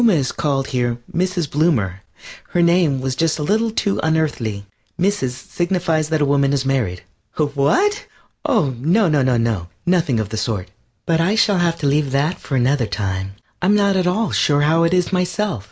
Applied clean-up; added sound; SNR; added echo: none; none; none; none.